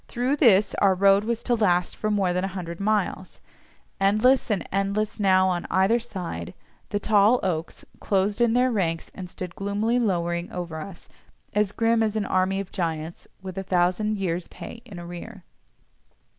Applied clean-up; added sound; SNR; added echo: none; none; none; none.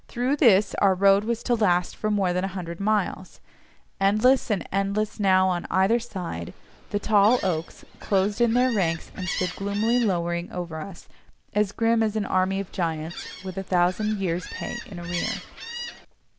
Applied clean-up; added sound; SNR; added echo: none; Gull, seagull; 13 dB; none.